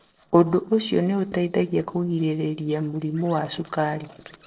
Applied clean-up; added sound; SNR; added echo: neural separator model SepFormer DNS4.